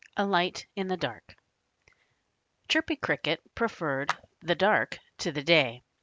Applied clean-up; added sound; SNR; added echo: none; Clapping; 10 dB; none.